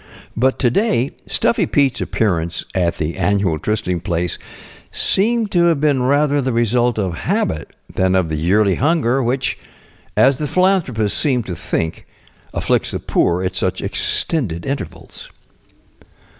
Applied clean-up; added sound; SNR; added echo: none; none; none; none.